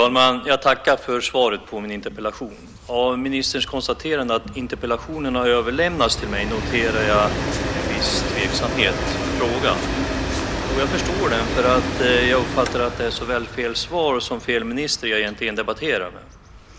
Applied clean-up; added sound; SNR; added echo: none; Train; 6 dB; none.